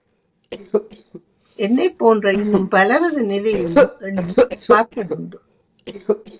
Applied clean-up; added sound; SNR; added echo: neural separator model SepFormer DNS4.